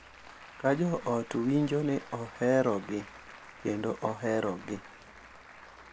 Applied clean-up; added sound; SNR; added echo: none; Applause; 18 dB; none.